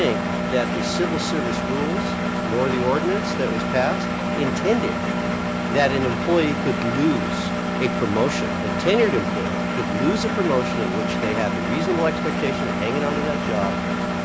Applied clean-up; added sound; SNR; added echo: none; Engine; -1 dB; none.